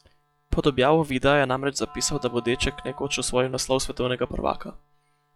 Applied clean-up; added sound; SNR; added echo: classical method log-MMSE.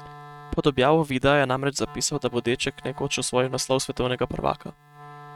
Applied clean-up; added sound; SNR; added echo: neural mask model RNNoise.